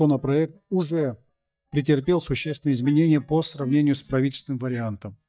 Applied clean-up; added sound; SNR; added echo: neural mask model DeepFilterNet 3.